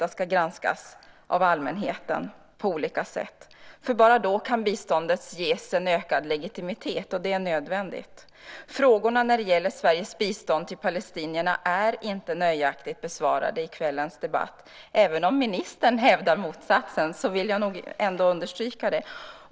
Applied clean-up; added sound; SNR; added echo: none; none; none; none.